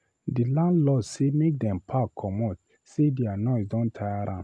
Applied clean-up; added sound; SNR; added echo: none; none; none; none.